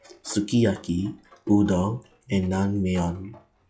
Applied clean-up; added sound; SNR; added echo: classical method log-MMSE.